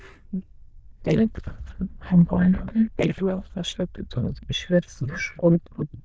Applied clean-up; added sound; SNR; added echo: neural diffusion model UNIVERSE++.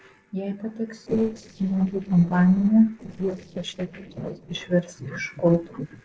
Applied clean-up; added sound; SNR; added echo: neural separator model SepFormer DNS4.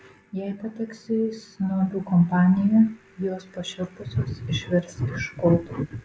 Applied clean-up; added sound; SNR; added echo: none; none; none; none.